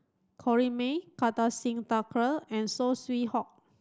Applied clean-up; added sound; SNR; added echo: none; none; none; none.